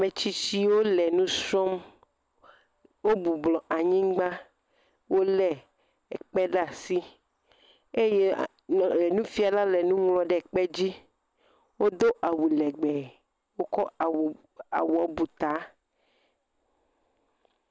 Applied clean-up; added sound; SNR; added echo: none; none; none; none.